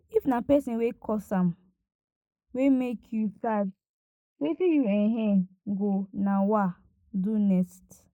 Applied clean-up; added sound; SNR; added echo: neural mask model Resemble Enhance denoiser.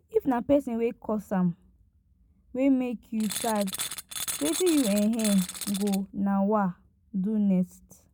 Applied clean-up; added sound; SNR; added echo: none; Tools; 8 dB; none.